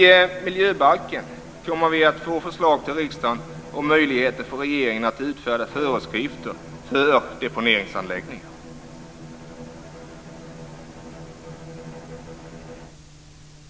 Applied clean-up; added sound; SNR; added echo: none; Bowed string instrument; 17 dB; none.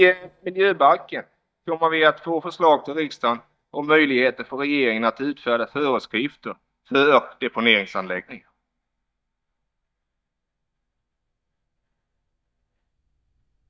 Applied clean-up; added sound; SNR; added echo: neural mask model DeepFilterNet 3.